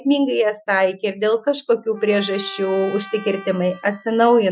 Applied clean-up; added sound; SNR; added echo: classical method Wiener filter.